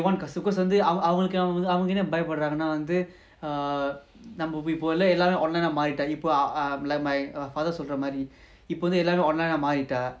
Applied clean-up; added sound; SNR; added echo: none; none; none; none.